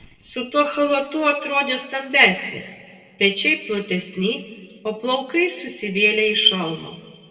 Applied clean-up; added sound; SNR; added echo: none; none; none; reverberation time 1.7 s.